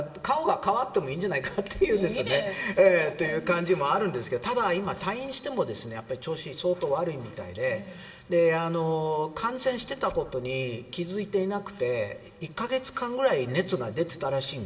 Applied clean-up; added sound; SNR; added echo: none; none; none; reverberation time 2.3 s.